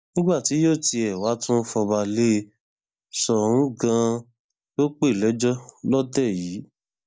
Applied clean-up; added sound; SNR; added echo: neural mask model DeepFilterNet 3.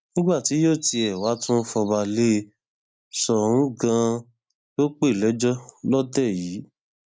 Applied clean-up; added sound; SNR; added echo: neural mask model RNNoise.